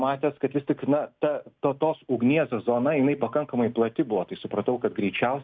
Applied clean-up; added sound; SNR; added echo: none; none; none; none.